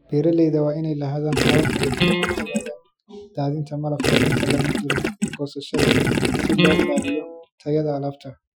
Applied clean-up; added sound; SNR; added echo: classical method Wiener filter.